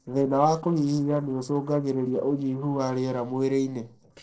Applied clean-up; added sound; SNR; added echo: neural separator model SepFormer DNS4.